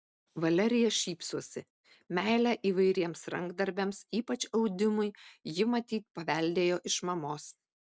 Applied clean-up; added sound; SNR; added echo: none; none; none; none.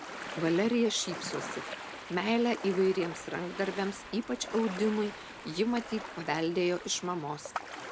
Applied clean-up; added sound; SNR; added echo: none; Ocean; 11 dB; none.